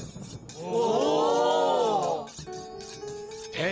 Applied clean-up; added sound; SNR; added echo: none; Thunder + Cutlery, silverware; 18 dB; none.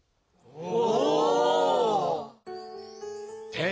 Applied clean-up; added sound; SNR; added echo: none; none; none; none.